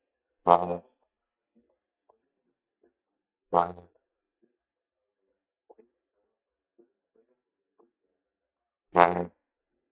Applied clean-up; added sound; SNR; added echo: neural mask model DeepFilterNet 3.